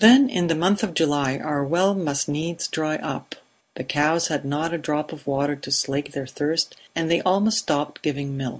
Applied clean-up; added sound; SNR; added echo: none; none; none; none.